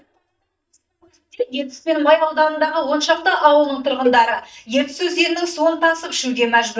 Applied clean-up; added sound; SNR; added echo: neural mask model DeepFilterNet 3.